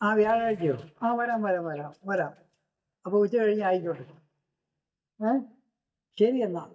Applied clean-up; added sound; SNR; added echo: neural mask model DeepFilterNet 3.